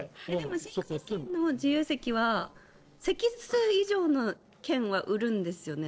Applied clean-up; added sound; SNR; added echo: neural separator model SepFormer DNS4.